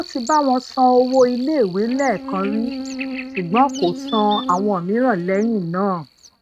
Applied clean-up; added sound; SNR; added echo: neural mask model RNNoise.